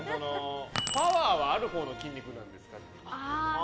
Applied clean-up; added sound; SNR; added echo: none; Keys jangling; 5 dB; none.